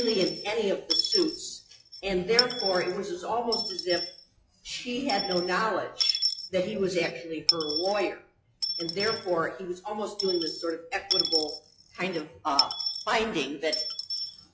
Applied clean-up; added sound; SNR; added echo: classical method log-MMSE.